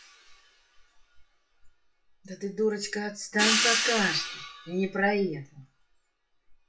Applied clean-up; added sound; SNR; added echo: classical method WPE with log-MMSE.